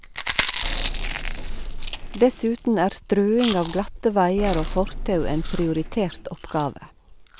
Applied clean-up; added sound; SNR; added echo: none; Chewing, mastication + Bus / Engine; 4 dB; none.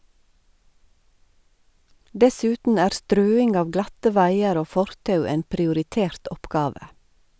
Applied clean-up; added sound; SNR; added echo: none; none; none; none.